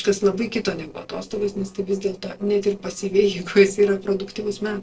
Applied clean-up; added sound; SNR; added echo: neural separator model SepFormer DNS4.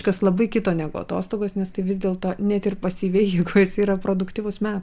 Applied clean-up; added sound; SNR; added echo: none; none; none; none.